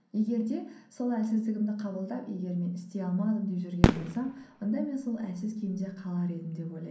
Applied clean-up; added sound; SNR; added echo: none; Fireworks; 0 dB; reverberation time 0.6 s.